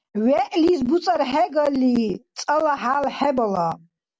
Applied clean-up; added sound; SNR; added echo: none; none; none; none.